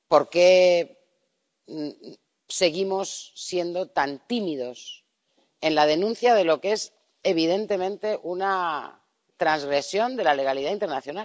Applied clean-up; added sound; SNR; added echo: none; none; none; none.